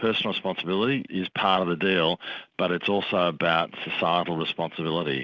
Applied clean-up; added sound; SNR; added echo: none; none; none; none.